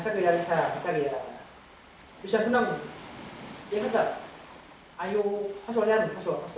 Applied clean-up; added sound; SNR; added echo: none; Waves, surf; 16 dB; reverberation time 0.6 s.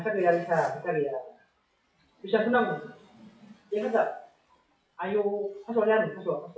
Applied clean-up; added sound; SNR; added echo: classical method WPE with log-MMSE.